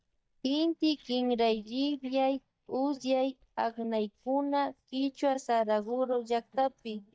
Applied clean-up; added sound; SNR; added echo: neural mask model DeepFilterNet 3.